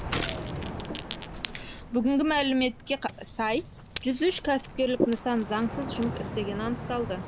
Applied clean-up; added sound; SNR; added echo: none; Ocean + Gunshot, gunfire; 6 dB; none.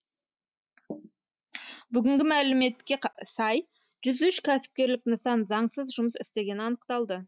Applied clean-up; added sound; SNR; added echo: none; none; none; none.